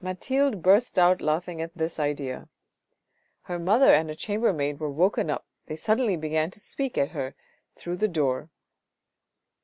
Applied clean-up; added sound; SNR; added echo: none; none; none; none.